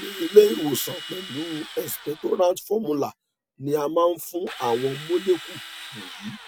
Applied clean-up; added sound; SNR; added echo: none; Drill; 16 dB; none.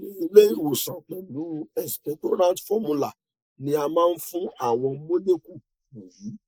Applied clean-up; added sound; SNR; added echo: neural mask model Resemble Enhance denoiser.